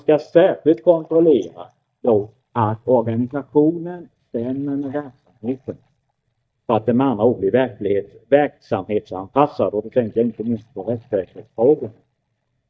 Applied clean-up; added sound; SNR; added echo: neural mask model DeepFilterNet 3.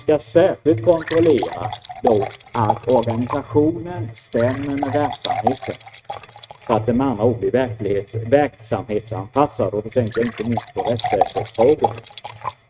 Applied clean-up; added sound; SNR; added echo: neural mask model RNNoise.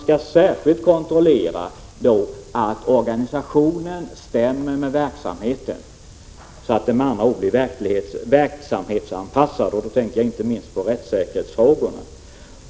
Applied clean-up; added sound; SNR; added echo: none; none; none; none.